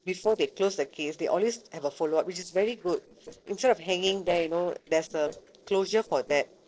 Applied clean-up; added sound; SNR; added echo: neural separator model SepFormer DNS4.